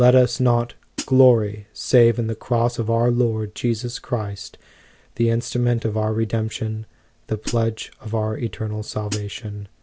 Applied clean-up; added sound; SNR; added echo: none; Hi-hat; 11 dB; none.